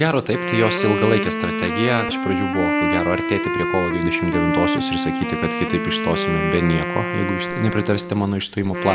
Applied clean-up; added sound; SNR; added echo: none; Wind instrument, woodwind instrument; 1 dB; none.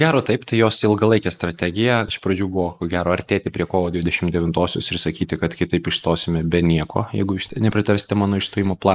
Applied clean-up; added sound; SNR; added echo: neural mask model Resemble Enhance denoiser.